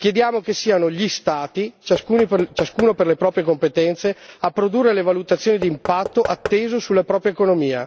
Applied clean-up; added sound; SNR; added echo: none; Knock / Wood; 14 dB; none.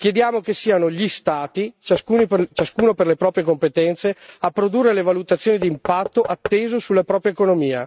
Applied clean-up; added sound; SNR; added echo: neural mask model RNNoise.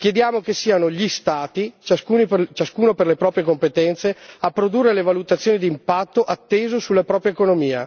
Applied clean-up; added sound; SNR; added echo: none; none; none; none.